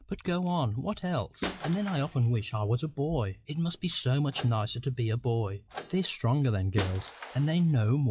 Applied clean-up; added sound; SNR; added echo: classical method log-MMSE.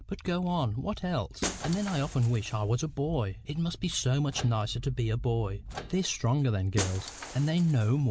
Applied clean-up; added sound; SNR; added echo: none; Shatter + Microwave oven; 14 dB; none.